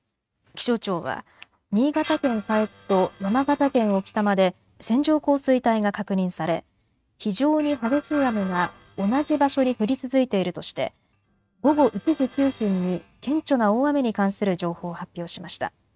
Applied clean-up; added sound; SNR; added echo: neural mask model RNNoise.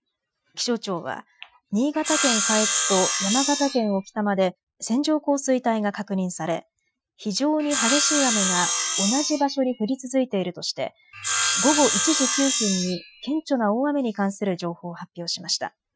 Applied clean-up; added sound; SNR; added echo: classical method Wiener filter.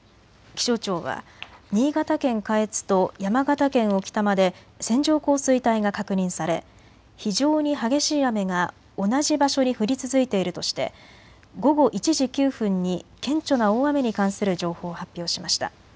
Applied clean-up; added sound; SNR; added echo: none; none; none; none.